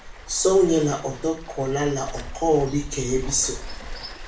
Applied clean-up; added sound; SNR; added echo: none; Waves, surf; 11 dB; reverberation time 0.3 s.